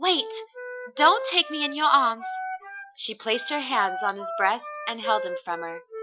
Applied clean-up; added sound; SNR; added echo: classical method Wiener filter.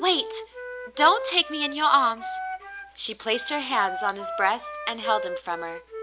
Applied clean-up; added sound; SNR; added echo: none; Wind instrument, woodwind instrument; 9 dB; none.